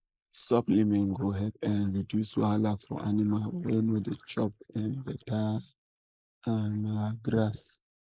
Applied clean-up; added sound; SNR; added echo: neural mask model Resemble Enhance denoiser.